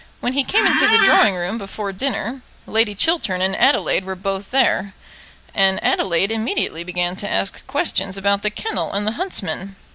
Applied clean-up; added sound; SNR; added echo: none; Squeak; -3 dB; none.